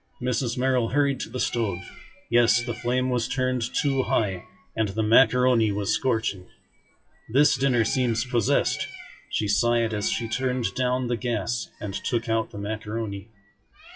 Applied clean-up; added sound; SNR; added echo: classical method WPE with log-MMSE.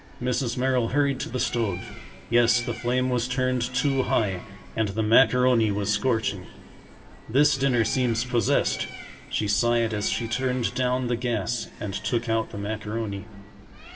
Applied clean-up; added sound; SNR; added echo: none; Bird; 17 dB; reverberation time 1.7 s.